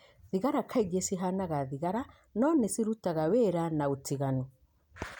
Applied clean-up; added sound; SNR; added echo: none; none; none; none.